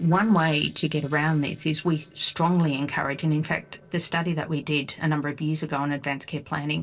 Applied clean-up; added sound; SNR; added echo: neural separator model SepFormer DNS4.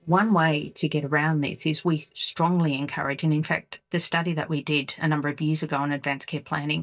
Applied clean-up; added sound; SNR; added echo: neural mask model DeepFilterNet 3.